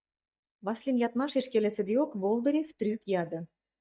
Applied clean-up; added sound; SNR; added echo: neural mask model DeepFilterNet 3.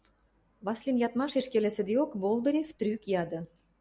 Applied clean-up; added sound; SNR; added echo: none; none; none; none.